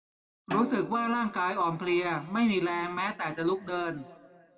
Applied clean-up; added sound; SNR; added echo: none; Snare drum; 12 dB; reverberation time 1.5 s.